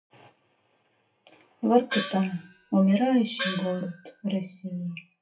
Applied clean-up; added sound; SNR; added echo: classical method WPE with log-MMSE.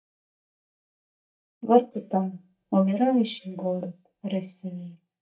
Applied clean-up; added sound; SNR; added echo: neural mask model DeepFilterNet 3.